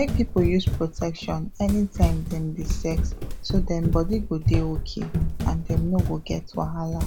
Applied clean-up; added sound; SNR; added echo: none; Run; -1 dB; none.